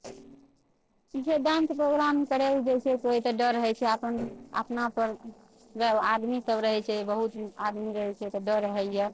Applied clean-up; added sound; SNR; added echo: neural separator model SepFormer DNS4.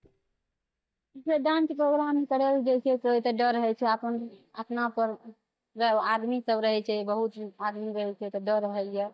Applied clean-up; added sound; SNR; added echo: neural mask model DeepFilterNet 3.